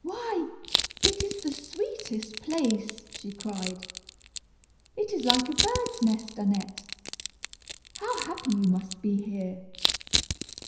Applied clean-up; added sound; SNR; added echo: none; Crushing; 3 dB; reverberation time 0.9 s.